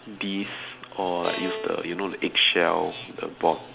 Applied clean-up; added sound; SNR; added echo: none; Bowed string instrument; 12 dB; none.